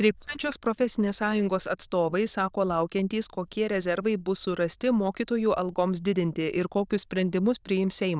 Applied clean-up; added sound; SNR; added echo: neural diffusion model UNIVERSE++.